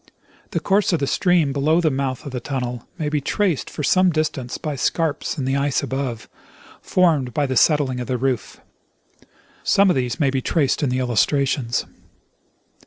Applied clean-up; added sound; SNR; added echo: none; none; none; none.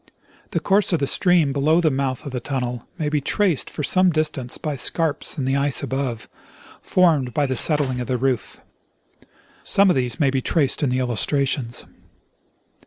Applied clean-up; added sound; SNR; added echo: none; Squeak / Slam / Wood; 19 dB; none.